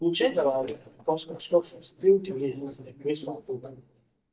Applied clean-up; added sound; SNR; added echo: neural mask model DeepFilterNet 3.